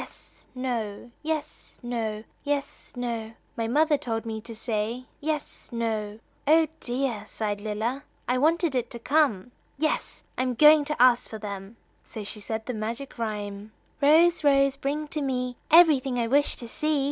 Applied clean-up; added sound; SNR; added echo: none; none; none; none.